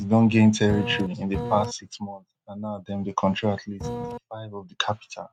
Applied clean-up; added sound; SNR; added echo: neural mask model RNNoise.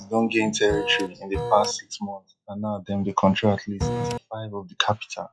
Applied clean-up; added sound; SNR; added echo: classical method log-MMSE.